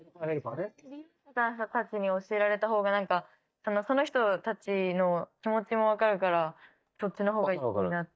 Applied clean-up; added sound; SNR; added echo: neural mask model DeepFilterNet 3.